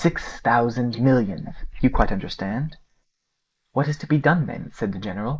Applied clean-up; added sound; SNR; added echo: neural mask model Resemble Enhance denoiser.